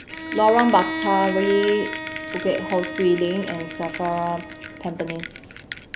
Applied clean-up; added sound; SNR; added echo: none; Bell + Bowed string instrument; 8 dB; none.